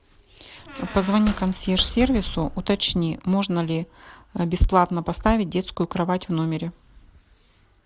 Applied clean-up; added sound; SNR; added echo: none; Squeak; 10 dB; none.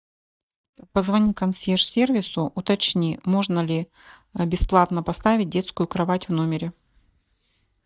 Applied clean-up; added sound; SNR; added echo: neural mask model DeepFilterNet 3.